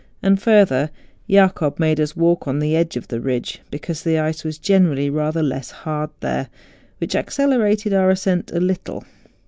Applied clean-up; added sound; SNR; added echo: none; none; none; none.